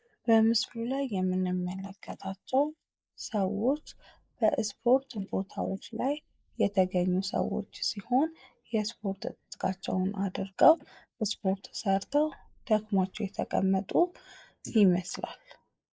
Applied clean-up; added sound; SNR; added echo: neural mask model Resemble Enhance denoiser.